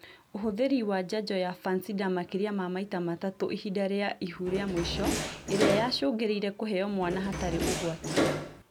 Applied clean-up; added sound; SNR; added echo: none; Door; 1 dB; none.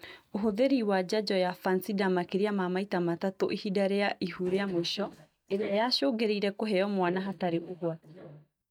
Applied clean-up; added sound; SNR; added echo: neural mask model DeepFilterNet 3.